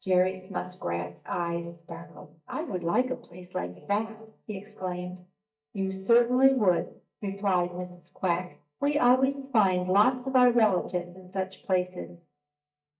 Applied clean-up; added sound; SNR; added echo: neural mask model DeepFilterNet 3.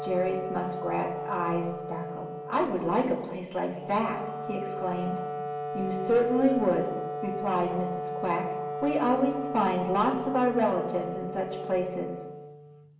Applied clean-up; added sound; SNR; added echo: none; Wind instrument, woodwind instrument; 6 dB; reverberation time 0.9 s.